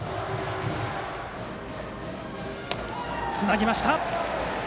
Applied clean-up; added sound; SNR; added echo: none; none; none; none.